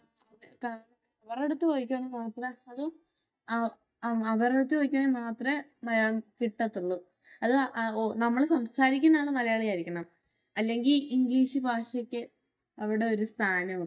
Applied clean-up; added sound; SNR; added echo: neural mask model DeepFilterNet 3.